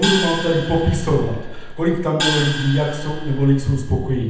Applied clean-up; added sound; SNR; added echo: none; Gong; 6 dB; reverberation time 0.8 s.